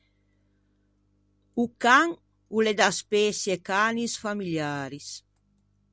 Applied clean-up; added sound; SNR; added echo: none; none; none; none.